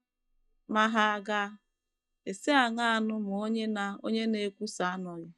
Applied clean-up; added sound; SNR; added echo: neural mask model DeepFilterNet 3.